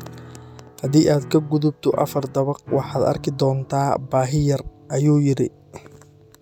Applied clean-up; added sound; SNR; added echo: none; Piano; 18 dB; none.